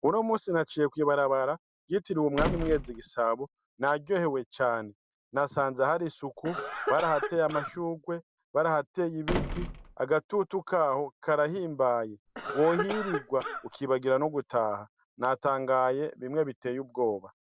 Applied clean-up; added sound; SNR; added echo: none; Slam + Cough; 7 dB; none.